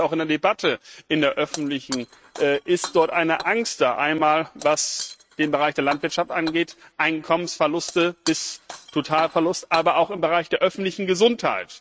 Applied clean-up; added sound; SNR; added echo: neural mask model RNNoise.